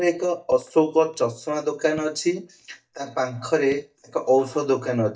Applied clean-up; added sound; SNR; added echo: neural mask model DeepFilterNet 3.